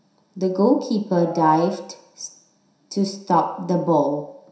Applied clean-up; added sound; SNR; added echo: none; Piano; 11 dB; reverberation time 0.7 s.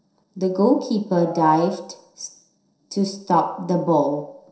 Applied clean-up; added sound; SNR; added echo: neural separator model SepFormer DNS4.